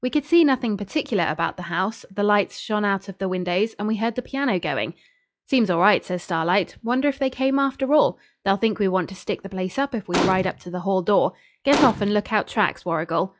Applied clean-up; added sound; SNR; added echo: classical method log-MMSE.